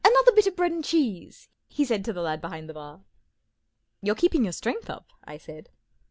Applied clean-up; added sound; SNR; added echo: none; none; none; none.